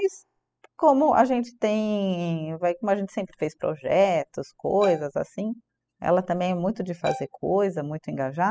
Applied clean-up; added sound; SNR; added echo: classical method spectral subtraction.